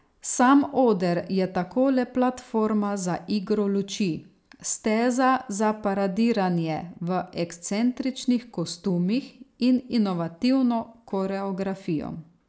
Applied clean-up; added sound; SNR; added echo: none; none; none; none.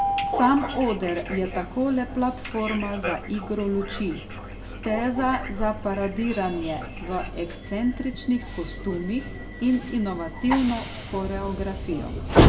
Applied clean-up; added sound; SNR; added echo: none; Train; 2 dB; reverberation time 0.8 s.